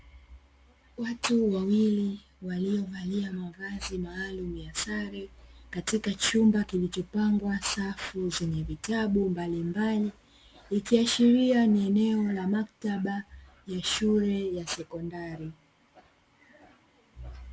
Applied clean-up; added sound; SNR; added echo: none; none; none; none.